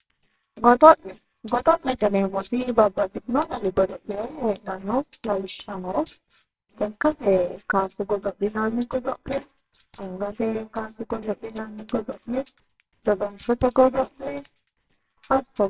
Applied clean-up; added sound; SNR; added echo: neural separator model SepFormer WHAMR!.